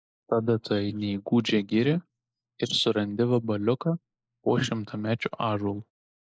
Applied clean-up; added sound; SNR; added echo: neural mask model Resemble Enhance denoiser.